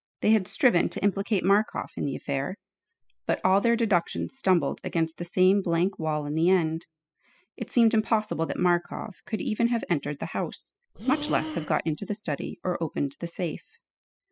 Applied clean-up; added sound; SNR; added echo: classical method spectral subtraction.